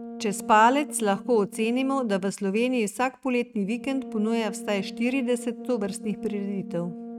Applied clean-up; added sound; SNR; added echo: neural mask model RNNoise.